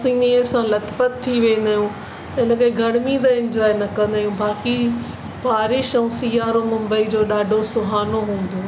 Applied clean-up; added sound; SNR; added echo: none; none; none; none.